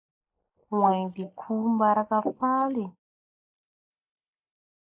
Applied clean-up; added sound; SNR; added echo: neural mask model Resemble Enhance denoiser.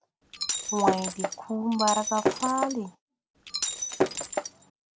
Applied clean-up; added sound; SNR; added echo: none; Shatter; 0 dB; none.